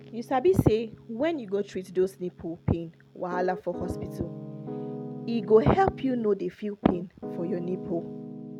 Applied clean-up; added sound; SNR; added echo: none; Piano; 12 dB; none.